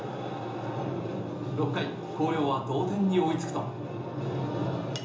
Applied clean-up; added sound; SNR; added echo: none; none; none; reverberation time 0.6 s.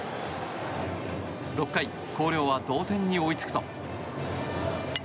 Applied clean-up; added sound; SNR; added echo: none; none; none; none.